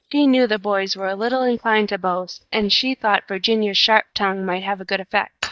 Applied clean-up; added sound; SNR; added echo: neural mask model DeepFilterNet 3.